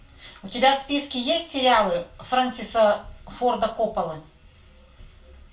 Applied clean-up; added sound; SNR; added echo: none; none; none; reverberation time 0.3 s.